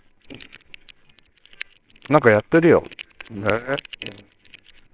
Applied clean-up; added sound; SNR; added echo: neural separator model SepFormer WHAMR!.